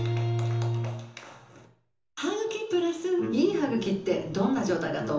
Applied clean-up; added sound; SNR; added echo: none; Brass instrument; 14 dB; reverberation time 0.7 s.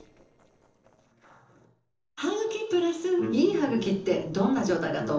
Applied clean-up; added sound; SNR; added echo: neural separator model SepFormer DNS4.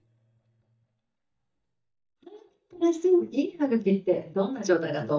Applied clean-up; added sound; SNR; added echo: neural mask model DeepFilterNet 3.